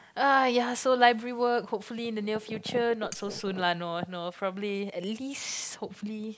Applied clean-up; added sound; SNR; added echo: neural mask model Resemble Enhance denoiser.